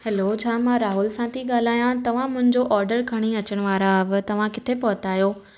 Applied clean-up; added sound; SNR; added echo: none; none; none; none.